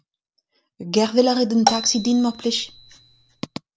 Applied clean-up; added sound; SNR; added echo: none; Marimba, xylophone; 6 dB; none.